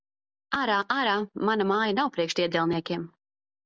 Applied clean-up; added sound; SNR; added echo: none; none; none; none.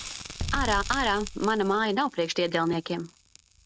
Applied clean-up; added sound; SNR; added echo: none; Bass drum + Crackle; 9 dB; none.